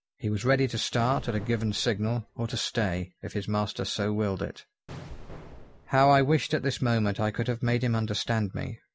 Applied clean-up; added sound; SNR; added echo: none; Explosion; 18 dB; none.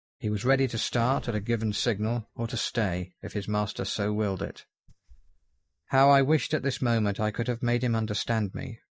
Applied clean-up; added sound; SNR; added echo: neural mask model DeepFilterNet 3.